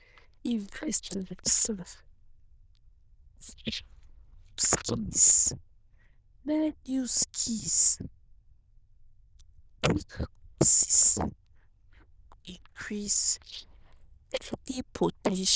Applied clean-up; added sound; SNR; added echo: neural diffusion model UNIVERSE++.